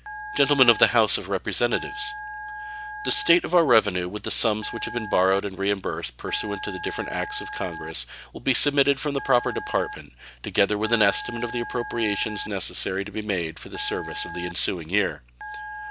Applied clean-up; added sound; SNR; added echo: none; Telephone; 12 dB; none.